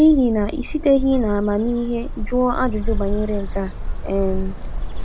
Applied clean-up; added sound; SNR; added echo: none; Bird; 4 dB; none.